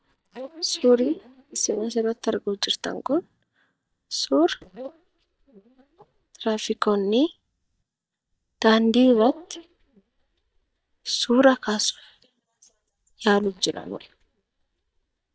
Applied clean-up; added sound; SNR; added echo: neural mask model DeepFilterNet 3.